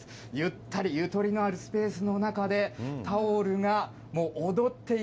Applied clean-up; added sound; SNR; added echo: none; none; none; none.